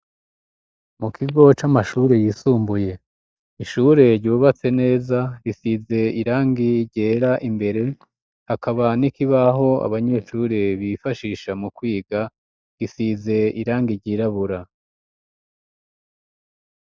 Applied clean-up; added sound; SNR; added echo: neural mask model DeepFilterNet 3.